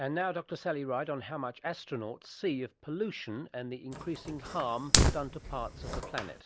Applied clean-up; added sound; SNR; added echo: none; Fire; -5 dB; none.